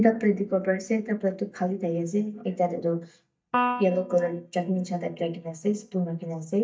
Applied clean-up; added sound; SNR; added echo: neural mask model DeepFilterNet 3.